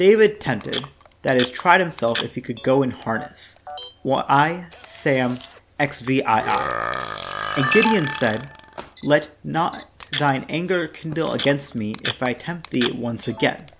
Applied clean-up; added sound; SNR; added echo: none; Burping, eructation + Camera; 10 dB; none.